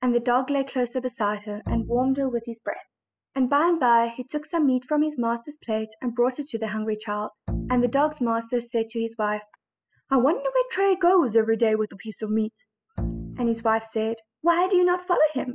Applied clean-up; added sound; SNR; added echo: classical method spectral subtraction.